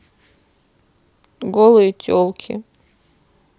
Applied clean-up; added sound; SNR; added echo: none; none; none; none.